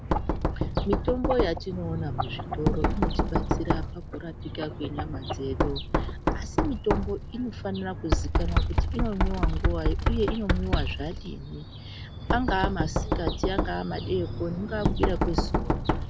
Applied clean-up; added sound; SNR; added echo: none; Knock; -4 dB; none.